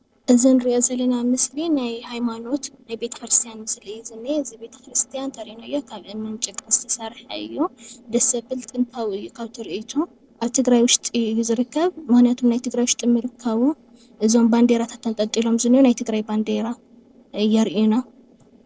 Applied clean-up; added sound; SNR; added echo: neural separator model SepFormer DNS4.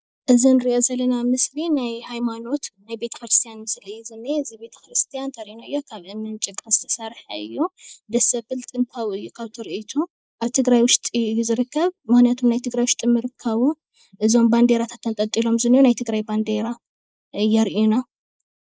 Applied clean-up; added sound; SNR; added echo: neural mask model Resemble Enhance denoiser.